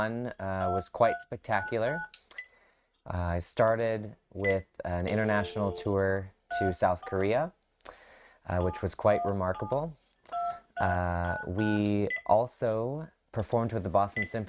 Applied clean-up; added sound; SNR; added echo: neural mask model RNNoise.